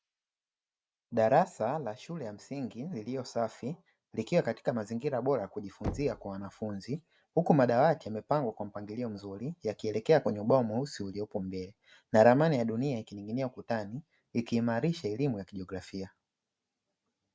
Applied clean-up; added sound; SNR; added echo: none; Knock; 14 dB; none.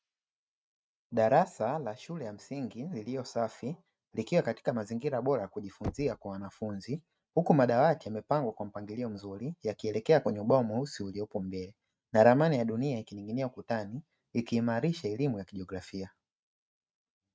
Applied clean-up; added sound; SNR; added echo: neural mask model RNNoise.